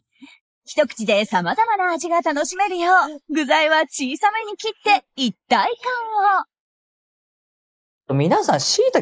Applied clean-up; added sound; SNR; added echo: neural mask model Resemble Enhance denoiser.